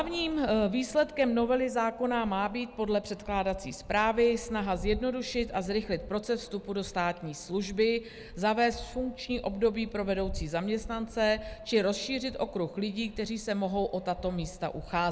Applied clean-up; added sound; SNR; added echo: none; Fixed-wing aircraft, airplane; 15 dB; none.